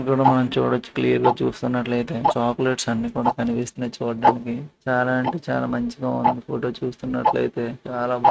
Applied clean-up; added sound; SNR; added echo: neural mask model RNNoise.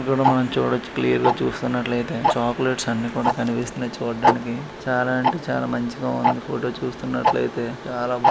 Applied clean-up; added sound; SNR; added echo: none; Tick-tock; 3 dB; none.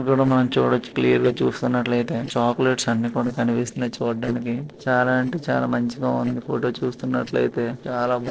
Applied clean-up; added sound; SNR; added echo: neural separator model SepFormer DNS4.